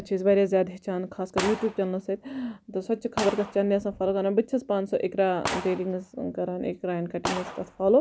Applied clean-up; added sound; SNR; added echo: none; Gunshot, gunfire; 12 dB; none.